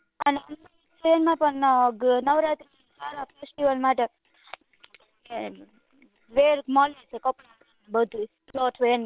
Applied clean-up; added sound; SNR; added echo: neural separator model SepFormer WHAM!.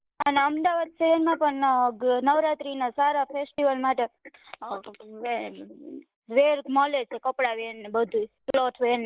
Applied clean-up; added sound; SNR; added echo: neural mask model Resemble Enhance denoiser.